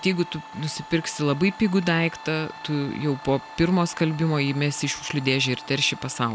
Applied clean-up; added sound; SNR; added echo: none; Wind instrument, woodwind instrument + Domestic sounds, home sounds; 17 dB; none.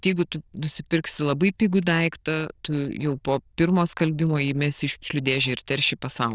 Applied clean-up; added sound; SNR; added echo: neural diffusion model UNIVERSE++.